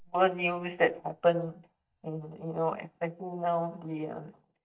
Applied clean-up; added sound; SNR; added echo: neural mask model DeepFilterNet 3.